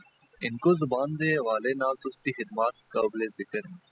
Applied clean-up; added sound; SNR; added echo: classical method spectral subtraction.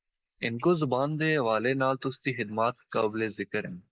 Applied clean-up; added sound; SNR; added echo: neural mask model Resemble Enhance denoiser.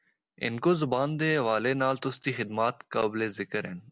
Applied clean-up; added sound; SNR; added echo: none; none; none; none.